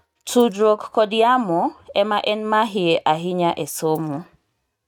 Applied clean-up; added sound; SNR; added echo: neural mask model RNNoise.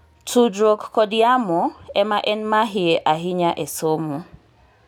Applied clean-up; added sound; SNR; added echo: none; none; none; none.